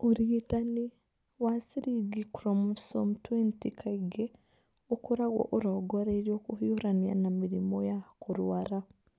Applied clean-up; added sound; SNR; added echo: none; none; none; none.